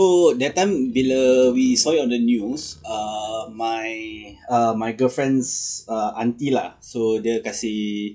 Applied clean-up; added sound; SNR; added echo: classical method log-MMSE.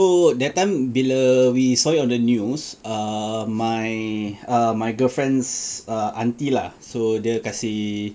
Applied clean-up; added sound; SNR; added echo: none; none; none; none.